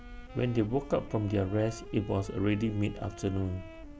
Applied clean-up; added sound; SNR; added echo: none; Wind instrument, woodwind instrument; 17 dB; none.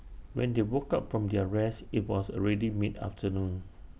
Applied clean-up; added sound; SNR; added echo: none; none; none; none.